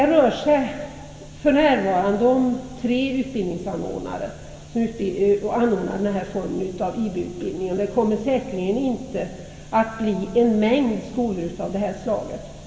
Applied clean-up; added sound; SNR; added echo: none; none; none; reverberation time 1.7 s.